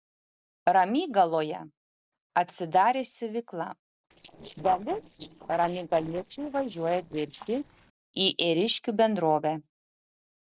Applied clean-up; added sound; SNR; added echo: neural separator model SepFormer DNS4.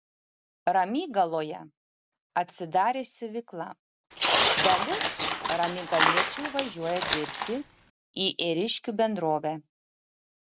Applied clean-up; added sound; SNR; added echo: none; Tearing; -2 dB; none.